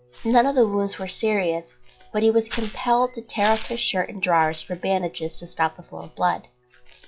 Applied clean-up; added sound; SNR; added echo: classical method log-MMSE.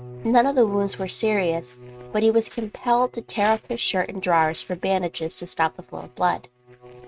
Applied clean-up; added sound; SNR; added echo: neural mask model RNNoise.